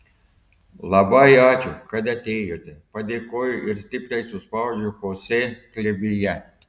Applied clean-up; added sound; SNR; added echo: none; none; none; none.